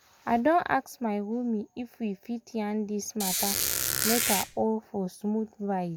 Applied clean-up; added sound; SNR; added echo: none; Squeak; -1 dB; none.